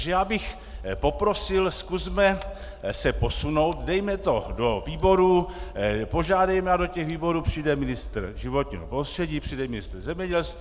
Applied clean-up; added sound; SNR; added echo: none; Fire; 12 dB; none.